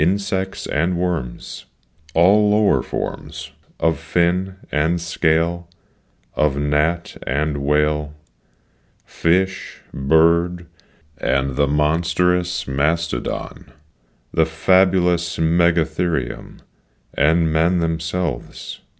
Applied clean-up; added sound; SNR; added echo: none; none; none; none.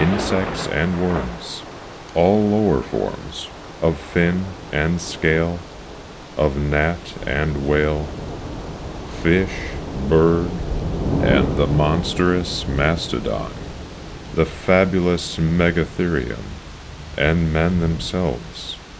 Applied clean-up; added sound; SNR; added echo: none; Thunder / Rain; 8 dB; none.